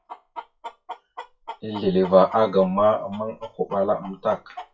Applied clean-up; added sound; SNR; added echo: classical method WPE with log-MMSE.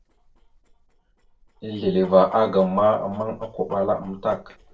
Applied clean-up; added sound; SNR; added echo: neural separator model SepFormer DNS4.